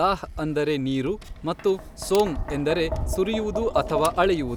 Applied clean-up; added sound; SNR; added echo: none; Tap; 8 dB; none.